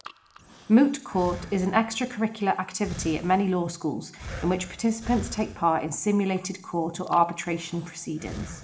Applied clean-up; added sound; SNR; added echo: none; Breathing; 16 dB; reverberation time 1.5 s.